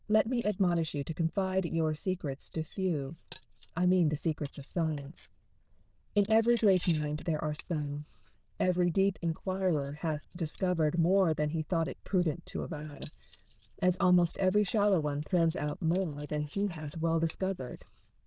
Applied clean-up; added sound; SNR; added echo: neural diffusion model UNIVERSE++.